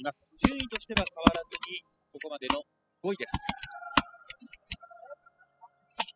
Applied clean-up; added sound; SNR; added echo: classical method spectral subtraction.